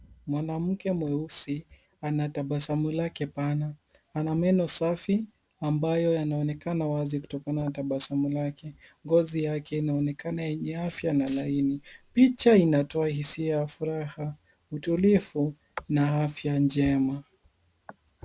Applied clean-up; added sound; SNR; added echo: none; Tambourine; 11 dB; none.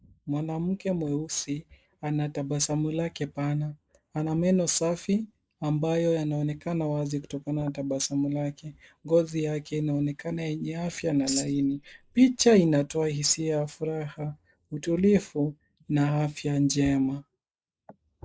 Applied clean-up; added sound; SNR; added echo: neural mask model Resemble Enhance denoiser.